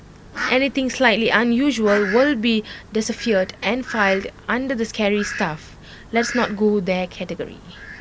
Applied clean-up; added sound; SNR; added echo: none; Fowl; 13 dB; none.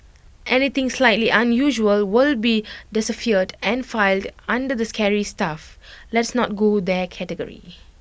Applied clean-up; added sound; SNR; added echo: none; none; none; none.